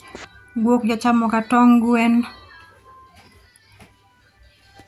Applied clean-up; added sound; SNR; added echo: none; none; none; none.